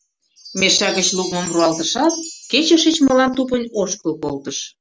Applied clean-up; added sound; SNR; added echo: none; Wind chime; 13 dB; none.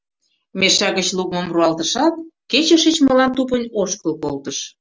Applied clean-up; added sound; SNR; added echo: none; none; none; none.